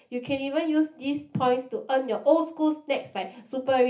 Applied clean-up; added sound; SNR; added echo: none; none; none; reverberation time 0.3 s.